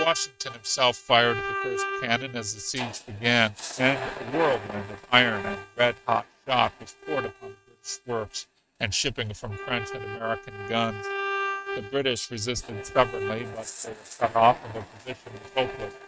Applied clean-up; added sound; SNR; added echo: neural mask model RNNoise.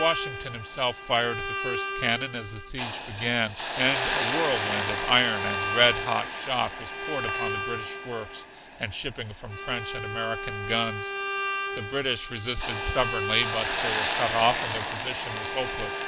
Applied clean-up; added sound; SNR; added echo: none; Bowed string instrument + Hiss; 1 dB; none.